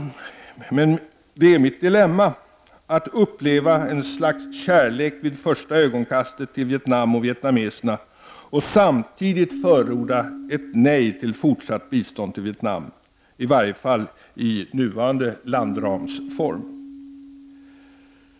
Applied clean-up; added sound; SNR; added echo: none; Keyboard (musical); 17 dB; none.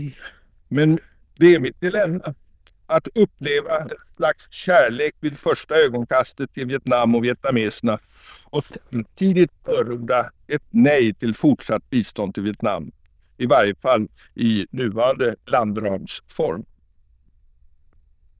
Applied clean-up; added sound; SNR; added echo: neural diffusion model UNIVERSE++.